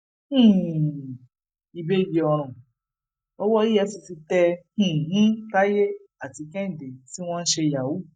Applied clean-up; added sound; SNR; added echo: neural mask model DeepFilterNet 3.